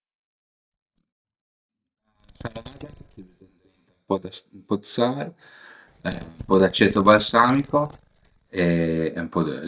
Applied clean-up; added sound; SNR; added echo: neural mask model DeepFilterNet 3.